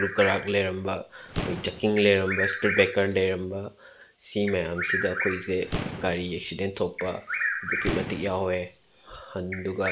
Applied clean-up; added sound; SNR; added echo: none; Bird vocalization, bird call, bird song + Boom; 6 dB; none.